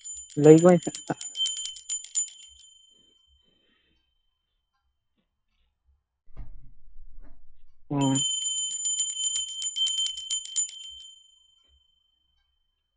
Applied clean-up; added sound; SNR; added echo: classical method log-MMSE.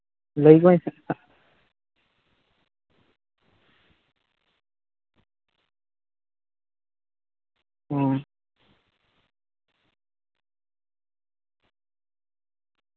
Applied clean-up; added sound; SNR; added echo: none; none; none; none.